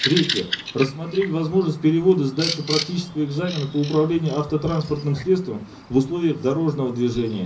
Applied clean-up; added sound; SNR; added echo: none; Bird vocalization, bird call, bird song; 10 dB; reverberation time 0.5 s.